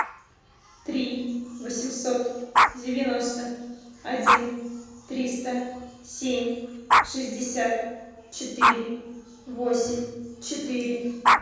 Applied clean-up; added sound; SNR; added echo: none; Dog; -2 dB; reverberation time 1.3 s.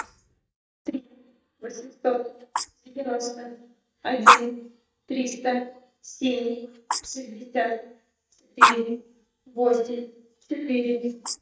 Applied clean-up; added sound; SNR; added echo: neural mask model DeepFilterNet 3.